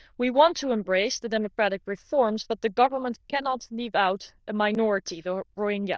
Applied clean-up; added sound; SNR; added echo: neural diffusion model UNIVERSE++.